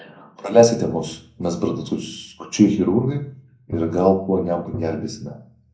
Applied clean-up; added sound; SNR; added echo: none; Tap; 14 dB; reverberation time 0.6 s.